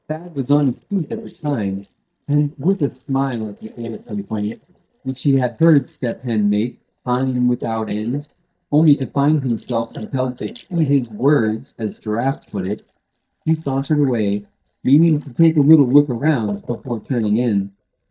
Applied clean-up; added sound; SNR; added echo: neural mask model DeepFilterNet 3.